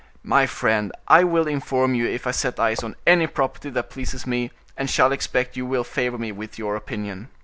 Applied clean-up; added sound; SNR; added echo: none; none; none; none.